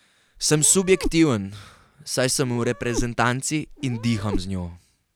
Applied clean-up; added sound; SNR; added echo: none; Meow; 9 dB; none.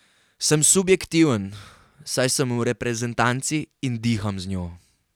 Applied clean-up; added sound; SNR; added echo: none; none; none; none.